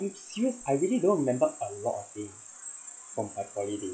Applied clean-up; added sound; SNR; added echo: classical method log-MMSE.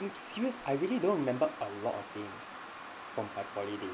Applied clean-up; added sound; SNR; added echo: none; Cricket; -3 dB; none.